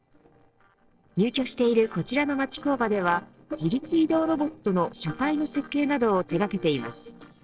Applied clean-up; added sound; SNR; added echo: neural separator model SepFormer DNS4.